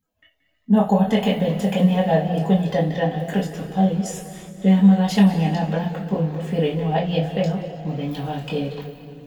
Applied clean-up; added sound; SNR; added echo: none; none; none; reverberation time 2.0 s.